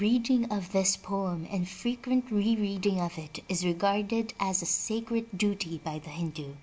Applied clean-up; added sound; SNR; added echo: none; none; none; none.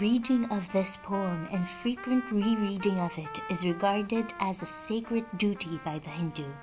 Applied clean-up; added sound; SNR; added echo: none; Trumpet; 15 dB; none.